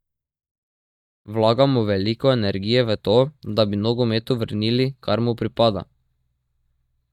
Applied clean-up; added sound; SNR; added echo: neural mask model DeepFilterNet 3.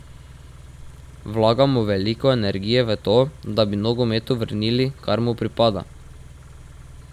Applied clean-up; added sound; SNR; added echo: none; Idling / Car; 20 dB; none.